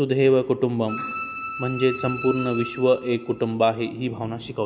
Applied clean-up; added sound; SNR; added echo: none; Bowed string instrument; 10 dB; none.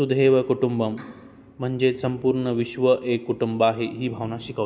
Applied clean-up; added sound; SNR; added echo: none; none; none; none.